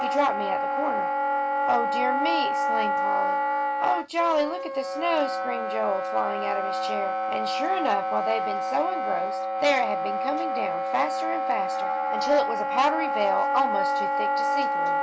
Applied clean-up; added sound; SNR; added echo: none; Wind instrument, woodwind instrument; -2 dB; none.